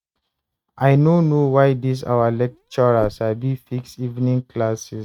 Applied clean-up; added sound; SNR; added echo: neural mask model RNNoise.